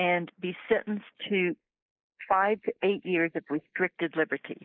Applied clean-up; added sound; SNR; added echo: neural mask model Resemble Enhance denoiser.